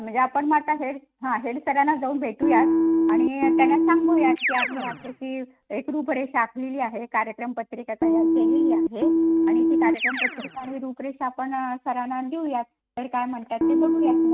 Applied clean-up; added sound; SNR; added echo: neural mask model RNNoise.